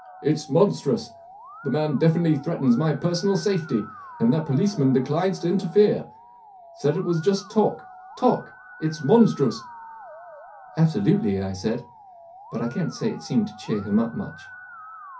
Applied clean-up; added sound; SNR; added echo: none; Musical instrument; 20 dB; reverberation time 0.3 s.